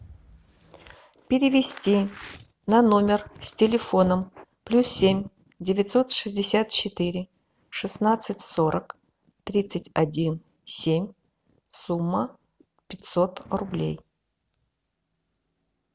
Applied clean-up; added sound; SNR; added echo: none; none; none; none.